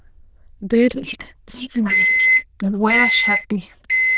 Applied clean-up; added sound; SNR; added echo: neural diffusion model UNIVERSE++.